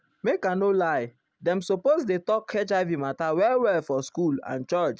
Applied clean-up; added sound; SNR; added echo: none; none; none; none.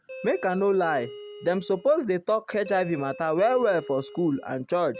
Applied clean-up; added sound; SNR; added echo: none; Doorbell; 17 dB; none.